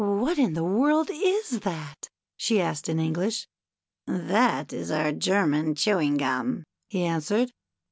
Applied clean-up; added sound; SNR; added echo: none; none; none; none.